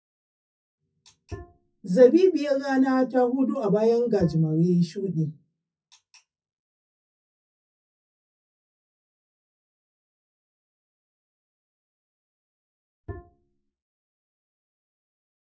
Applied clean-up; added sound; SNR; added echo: classical method WPE with log-MMSE.